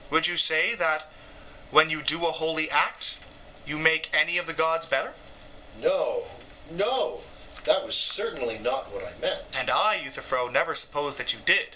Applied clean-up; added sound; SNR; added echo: none; none; none; none.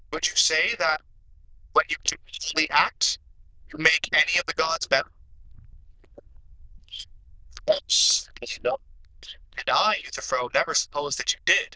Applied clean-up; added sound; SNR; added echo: neural diffusion model UNIVERSE++.